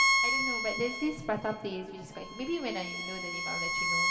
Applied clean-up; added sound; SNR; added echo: none; Bowed string instrument; -4 dB; reverberation time 2.4 s.